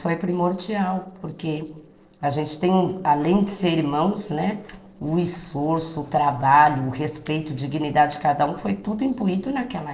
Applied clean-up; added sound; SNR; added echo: neural separator model SepFormer DNS4.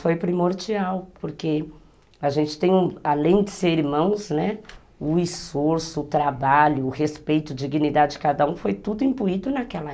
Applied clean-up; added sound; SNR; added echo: none; none; none; none.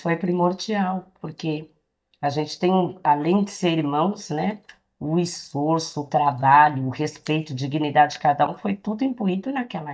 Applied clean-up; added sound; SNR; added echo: neural mask model DeepFilterNet 3.